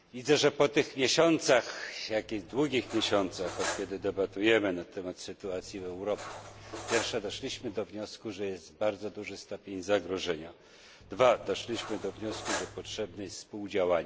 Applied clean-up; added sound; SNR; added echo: none; Cutlery, silverware; 11 dB; none.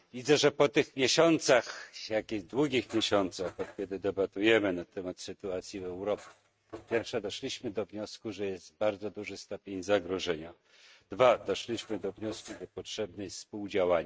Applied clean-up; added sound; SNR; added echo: neural mask model RNNoise.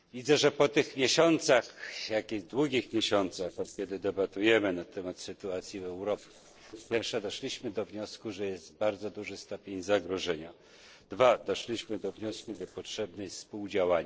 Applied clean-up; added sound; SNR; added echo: neural separator model SepFormer DNS4.